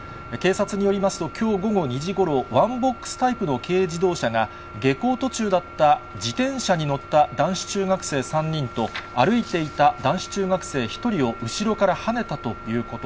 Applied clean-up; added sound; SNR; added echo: none; none; none; none.